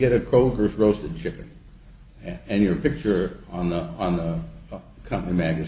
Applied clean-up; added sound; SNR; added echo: none; none; none; none.